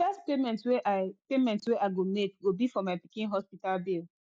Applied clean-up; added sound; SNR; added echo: none; none; none; none.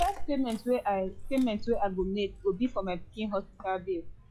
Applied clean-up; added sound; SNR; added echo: classical method log-MMSE.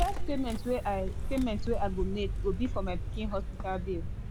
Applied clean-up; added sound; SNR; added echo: none; Vehicle; -1 dB; none.